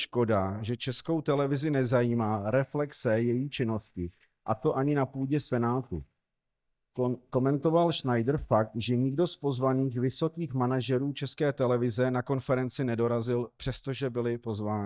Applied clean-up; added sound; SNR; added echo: neural mask model DeepFilterNet 3.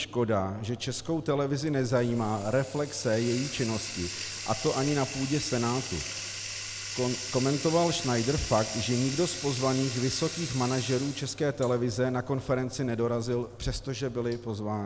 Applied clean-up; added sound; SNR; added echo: none; Bathtub (filling or washing); 10 dB; none.